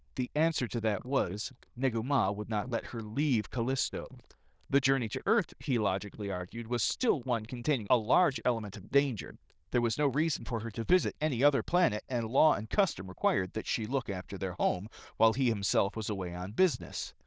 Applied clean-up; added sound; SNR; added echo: neural diffusion model UNIVERSE++.